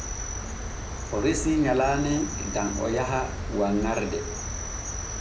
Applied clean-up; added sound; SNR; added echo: none; Cricket; 5 dB; reverberation time 0.5 s.